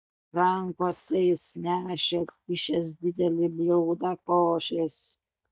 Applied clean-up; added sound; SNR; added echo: neural mask model DeepFilterNet 3.